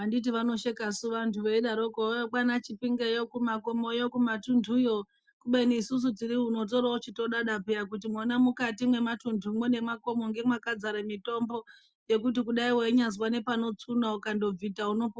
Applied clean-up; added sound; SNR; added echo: none; none; none; none.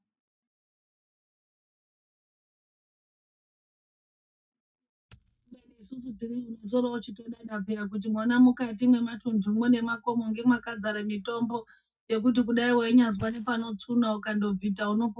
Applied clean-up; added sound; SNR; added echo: neural mask model DeepFilterNet 3.